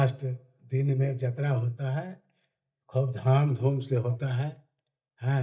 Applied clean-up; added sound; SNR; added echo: neural mask model DeepFilterNet 3.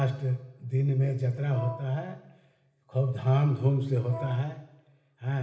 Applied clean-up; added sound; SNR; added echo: none; Wind instrument, woodwind instrument; 13 dB; reverberation time 1.1 s.